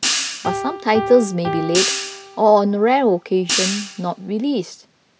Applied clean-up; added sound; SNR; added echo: none; Hi-hat + Piano; 6 dB; none.